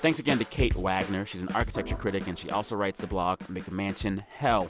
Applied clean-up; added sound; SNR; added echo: none; Organ; 17 dB; none.